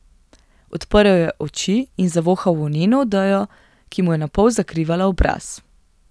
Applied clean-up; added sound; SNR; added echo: none; none; none; none.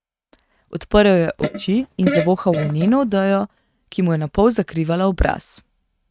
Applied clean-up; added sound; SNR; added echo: neural mask model RNNoise.